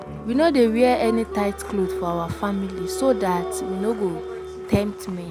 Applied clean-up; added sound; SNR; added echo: none; Applause; 8 dB; none.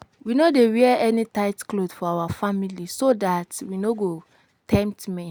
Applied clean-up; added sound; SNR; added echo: none; none; none; none.